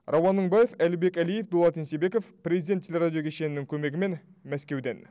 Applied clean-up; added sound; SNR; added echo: none; none; none; none.